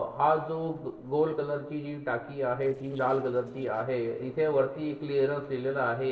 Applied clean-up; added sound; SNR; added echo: neural separator model SepFormer DNS4.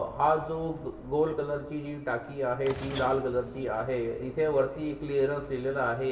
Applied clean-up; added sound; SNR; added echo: none; Sliding door / Train; 16 dB; reverberation time 1.0 s.